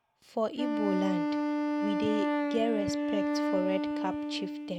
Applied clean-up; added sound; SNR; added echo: none; Wind instrument, woodwind instrument; -3 dB; none.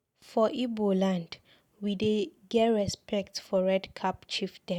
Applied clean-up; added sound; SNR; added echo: none; none; none; none.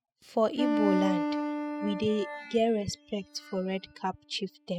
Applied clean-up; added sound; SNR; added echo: classical method spectral subtraction.